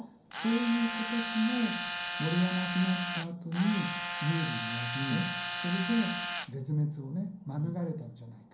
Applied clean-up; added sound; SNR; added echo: none; Tools; 4 dB; reverberation time 0.6 s.